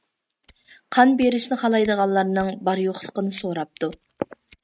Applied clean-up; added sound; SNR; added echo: neural mask model RNNoise.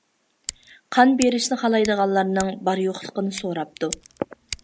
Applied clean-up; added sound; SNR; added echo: none; Scissors; 16 dB; none.